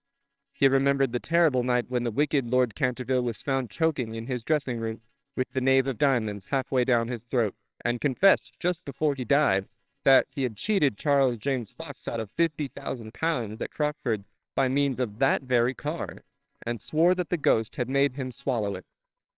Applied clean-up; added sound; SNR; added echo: neural separator model SepFormer WHAMR!.